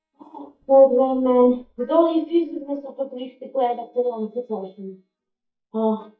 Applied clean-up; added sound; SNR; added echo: neural mask model DeepFilterNet 3.